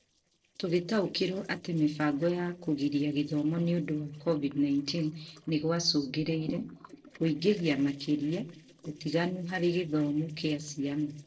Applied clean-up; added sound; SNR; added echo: neural separator model SepFormer DNS4.